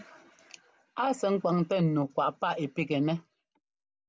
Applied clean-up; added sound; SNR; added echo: none; none; none; none.